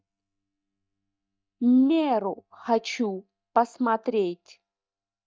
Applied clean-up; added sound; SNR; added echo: neural mask model DeepFilterNet 3.